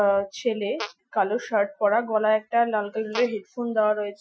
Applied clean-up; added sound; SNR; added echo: classical method Wiener filter.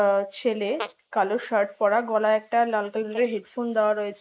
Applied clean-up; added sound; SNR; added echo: neural mask model Resemble Enhance denoiser.